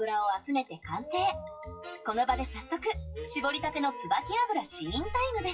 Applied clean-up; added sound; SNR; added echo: classical method WPE with log-MMSE.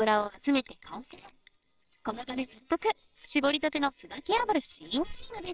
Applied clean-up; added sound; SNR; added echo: neural separator model SepFormer WHAMR!.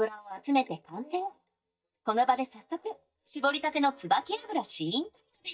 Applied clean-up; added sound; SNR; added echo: neural mask model DeepFilterNet 3.